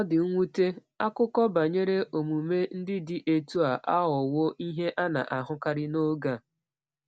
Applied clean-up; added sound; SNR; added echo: none; none; none; none.